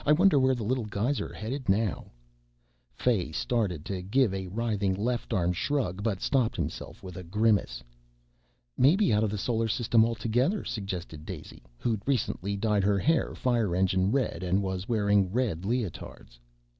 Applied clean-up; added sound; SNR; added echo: none; none; none; none.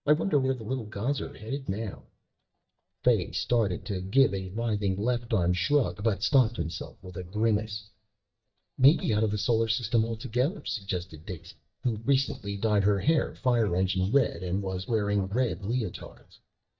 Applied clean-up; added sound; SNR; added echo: neural mask model DeepFilterNet 3.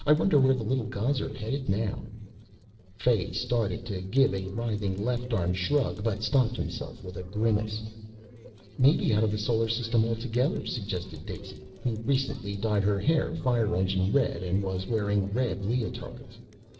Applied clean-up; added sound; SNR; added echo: neural separator model SepFormer DNS4.